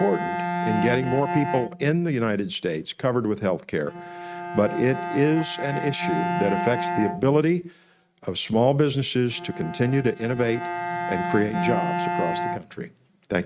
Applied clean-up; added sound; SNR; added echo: neural mask model RNNoise.